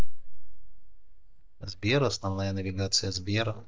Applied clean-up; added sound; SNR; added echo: neural mask model DeepFilterNet 3.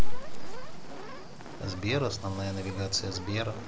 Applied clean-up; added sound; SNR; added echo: none; Fire; 18 dB; none.